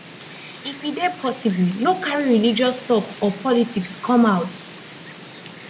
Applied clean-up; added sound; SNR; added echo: none; Wind; 17 dB; none.